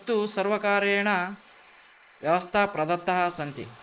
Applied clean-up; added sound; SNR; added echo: neural mask model Resemble Enhance denoiser.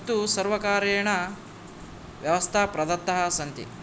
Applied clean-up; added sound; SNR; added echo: none; none; none; none.